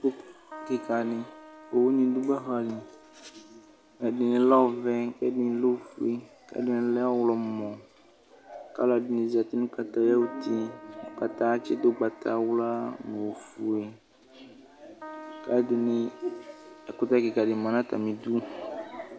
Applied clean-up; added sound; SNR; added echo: none; Keyboard (musical); 20 dB; none.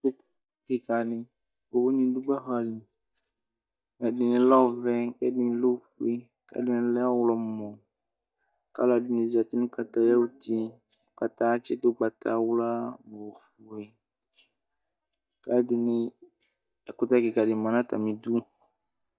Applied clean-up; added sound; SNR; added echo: neural mask model DeepFilterNet 3.